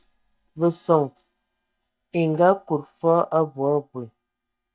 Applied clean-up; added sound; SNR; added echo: neural mask model DeepFilterNet 3.